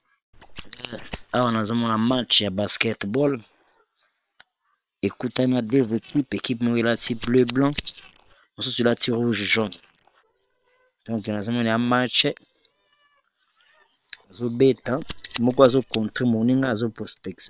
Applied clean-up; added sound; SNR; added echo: neural separator model SepFormer WHAM!.